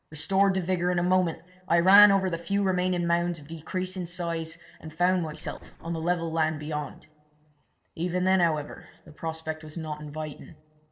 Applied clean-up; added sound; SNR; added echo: neural separator model SepFormer DNS4.